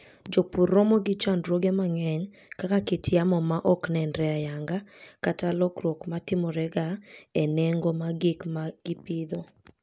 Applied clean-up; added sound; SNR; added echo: none; none; none; none.